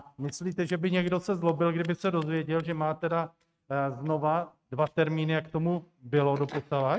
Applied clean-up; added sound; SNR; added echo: neural mask model RNNoise.